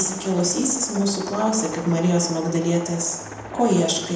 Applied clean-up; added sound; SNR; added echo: none; Aircraft; 14 dB; reverberation time 0.8 s.